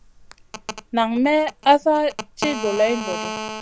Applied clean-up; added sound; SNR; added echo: none; Telephone; 11 dB; none.